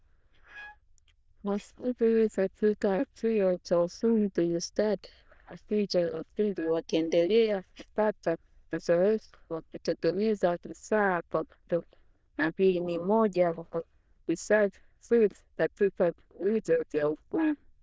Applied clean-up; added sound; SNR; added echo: neural diffusion model UNIVERSE++.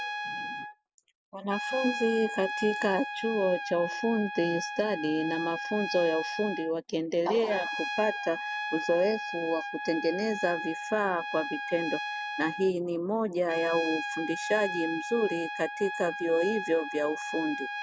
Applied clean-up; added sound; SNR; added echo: none; Trumpet; 6 dB; none.